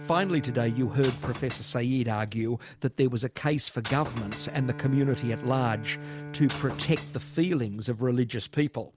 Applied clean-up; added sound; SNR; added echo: none; Shatter / Crushing + Bowed string instrument; 13 dB; none.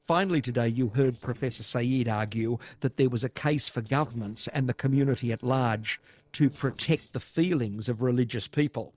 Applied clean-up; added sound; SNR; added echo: neural separator model SepFormer DNS4.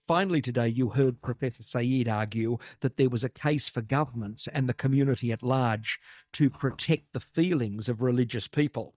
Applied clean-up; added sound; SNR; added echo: neural mask model DeepFilterNet 3.